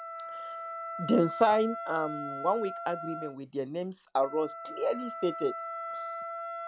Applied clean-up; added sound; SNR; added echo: none; Wind instrument, woodwind instrument; 8 dB; none.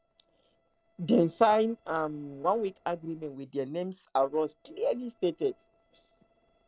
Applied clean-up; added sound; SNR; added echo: neural separator model SepFormer DNS4.